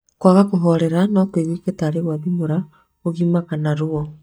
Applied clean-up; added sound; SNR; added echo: neural mask model DeepFilterNet 3.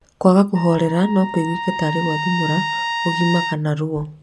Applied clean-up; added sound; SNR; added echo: none; Trumpet; 6 dB; none.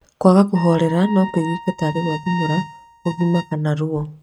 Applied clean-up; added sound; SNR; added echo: neural mask model RNNoise.